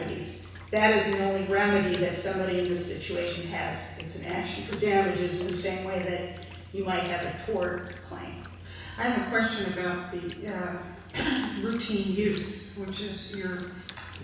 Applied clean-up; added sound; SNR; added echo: none; Bathtub (filling or washing); 20 dB; reverberation time 1.1 s.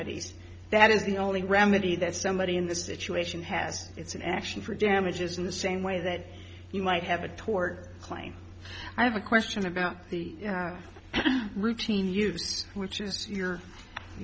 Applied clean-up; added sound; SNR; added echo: none; none; none; none.